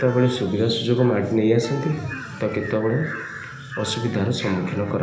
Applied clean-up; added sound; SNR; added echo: none; Wind instrument, woodwind instrument; 18 dB; reverberation time 1.0 s.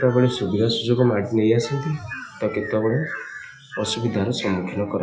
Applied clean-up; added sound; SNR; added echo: classical method WPE with log-MMSE.